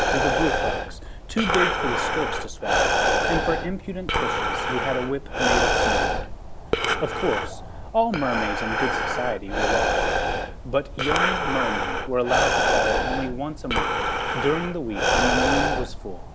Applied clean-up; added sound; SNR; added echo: none; Breathing; -5 dB; none.